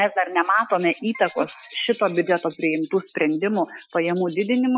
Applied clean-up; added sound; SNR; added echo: classical method Wiener filter.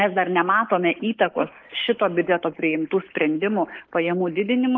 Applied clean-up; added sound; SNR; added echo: neural mask model Resemble Enhance denoiser.